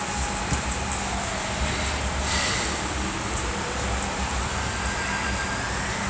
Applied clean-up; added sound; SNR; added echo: none; Musical instrument; 10 dB; none.